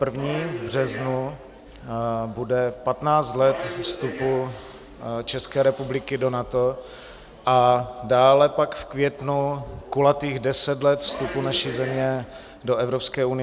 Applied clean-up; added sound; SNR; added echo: none; Subway, metro, underground; 12 dB; none.